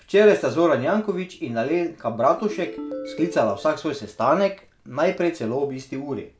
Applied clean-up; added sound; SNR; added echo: none; Ringtone; 13 dB; none.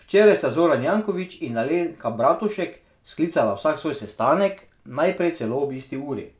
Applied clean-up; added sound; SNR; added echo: none; none; none; none.